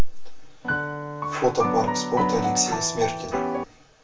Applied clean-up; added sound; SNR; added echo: none; Piano; 1 dB; reverberation time 0.2 s.